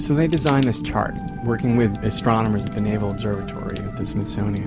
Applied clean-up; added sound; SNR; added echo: none; Fire; 10 dB; none.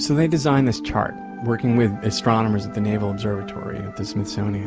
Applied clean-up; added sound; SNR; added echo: none; none; none; none.